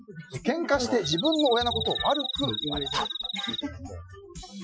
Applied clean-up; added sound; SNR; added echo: classical method Wiener filter.